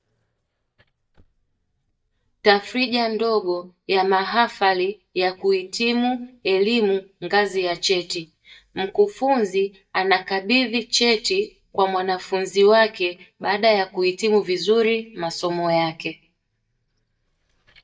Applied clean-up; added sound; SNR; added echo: neural mask model DeepFilterNet 3.